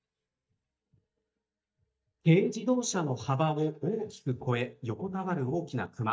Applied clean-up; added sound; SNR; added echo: neural mask model DeepFilterNet 3.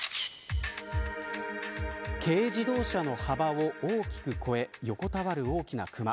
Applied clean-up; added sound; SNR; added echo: none; none; none; none.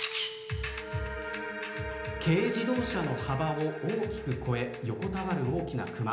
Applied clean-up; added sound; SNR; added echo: none; Wind instrument, woodwind instrument; 13 dB; reverberation time 0.9 s.